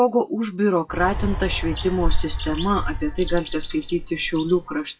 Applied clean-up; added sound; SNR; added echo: classical method WPE with log-MMSE.